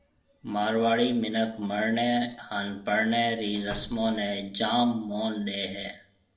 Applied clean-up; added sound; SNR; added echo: none; Slam; 15 dB; reverberation time 0.4 s.